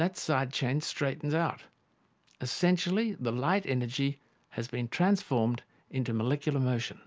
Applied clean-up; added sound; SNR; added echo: none; none; none; none.